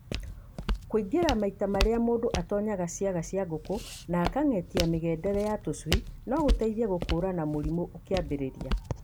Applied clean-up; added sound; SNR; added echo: none; Walk, footsteps; 5 dB; none.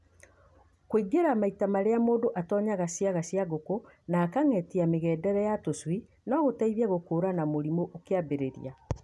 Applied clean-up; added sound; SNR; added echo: none; none; none; none.